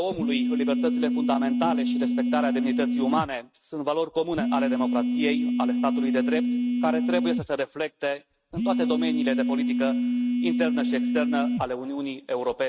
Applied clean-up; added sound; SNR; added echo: neural mask model RNNoise.